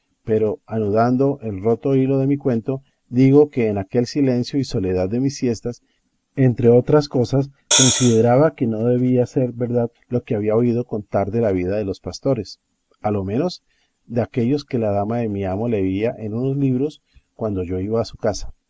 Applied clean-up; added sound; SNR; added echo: none; Hi-hat; -1 dB; none.